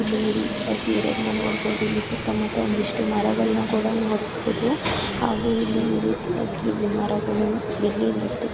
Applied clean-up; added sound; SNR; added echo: none; Sink (filling or washing) / Water tap, faucet; 9 dB; none.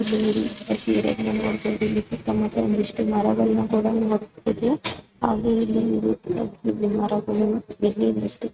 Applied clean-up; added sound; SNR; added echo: neural mask model RNNoise.